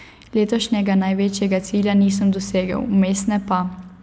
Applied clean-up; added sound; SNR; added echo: none; none; none; none.